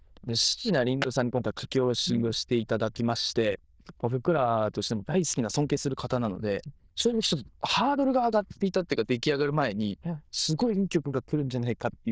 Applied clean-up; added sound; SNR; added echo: neural diffusion model UNIVERSE++.